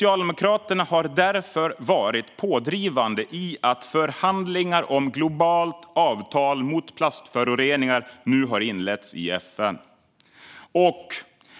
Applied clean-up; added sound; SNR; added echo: none; none; none; none.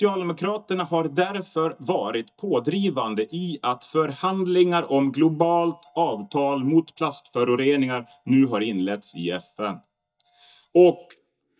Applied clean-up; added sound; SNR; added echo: neural mask model DeepFilterNet 3.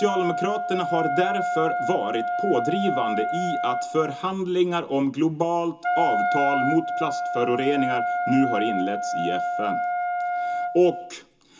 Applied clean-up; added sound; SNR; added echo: none; Wind instrument, woodwind instrument; 1 dB; reverberation time 0.2 s.